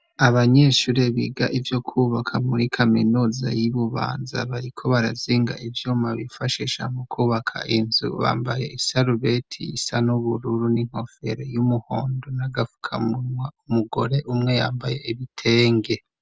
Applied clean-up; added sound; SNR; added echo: none; none; none; none.